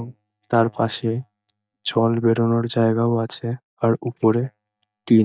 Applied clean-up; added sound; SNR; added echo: neural mask model DeepFilterNet 3.